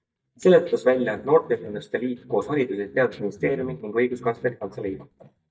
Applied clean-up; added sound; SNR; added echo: neural mask model DeepFilterNet 3.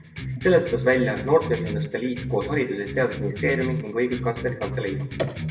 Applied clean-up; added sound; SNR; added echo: none; Electric guitar; 7 dB; reverberation time 0.8 s.